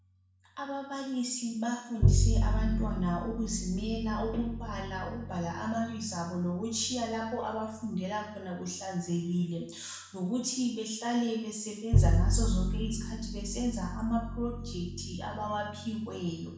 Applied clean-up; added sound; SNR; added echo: none; Bowed string instrument; -1 dB; reverberation time 0.6 s.